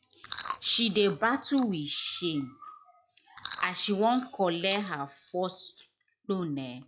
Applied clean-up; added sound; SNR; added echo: classical method log-MMSE.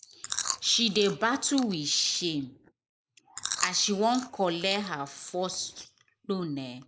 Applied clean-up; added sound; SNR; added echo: neural mask model Resemble Enhance denoiser.